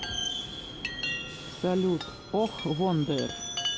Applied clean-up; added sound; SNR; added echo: none; Subway, metro, underground + Chime; 5 dB; none.